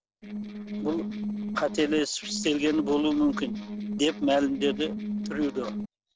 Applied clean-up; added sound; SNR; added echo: neural separator model SepFormer DNS4.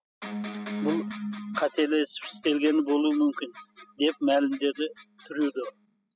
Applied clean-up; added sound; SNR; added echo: classical method spectral subtraction.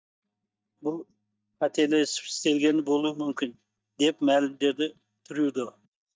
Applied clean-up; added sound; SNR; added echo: neural mask model DeepFilterNet 3.